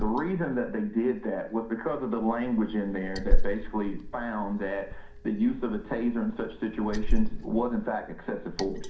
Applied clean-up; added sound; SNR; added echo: none; Liquid; 0 dB; reverberation time 0.5 s.